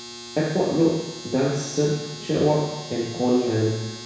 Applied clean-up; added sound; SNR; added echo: none; Domestic sounds, home sounds; 15 dB; reverberation time 1.1 s.